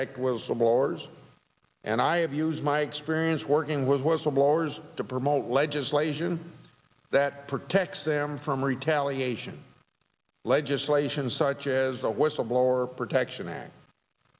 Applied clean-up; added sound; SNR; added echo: none; none; none; none.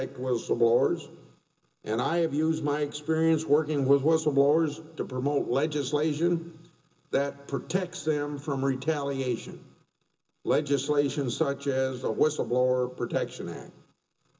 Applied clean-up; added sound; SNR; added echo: none; none; none; reverberation time 0.2 s.